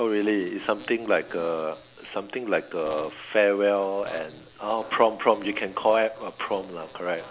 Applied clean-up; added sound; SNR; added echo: none; none; none; none.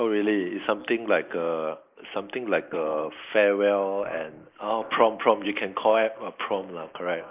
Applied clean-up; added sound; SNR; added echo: neural mask model Resemble Enhance denoiser.